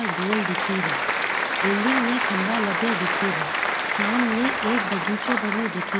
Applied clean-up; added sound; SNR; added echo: none; Applause; -2 dB; none.